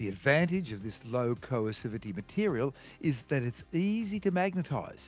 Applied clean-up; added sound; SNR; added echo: none; none; none; none.